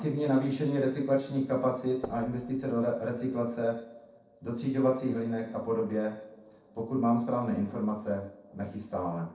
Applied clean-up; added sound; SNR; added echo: neural separator model SepFormer DNS4.